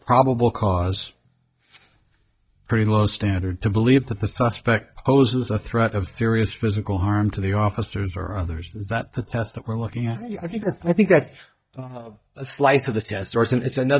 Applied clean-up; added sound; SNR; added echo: neural mask model DeepFilterNet 3.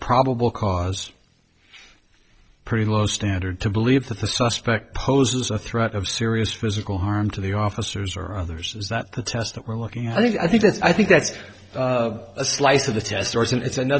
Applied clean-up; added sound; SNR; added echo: neural separator model SepFormer DNS4.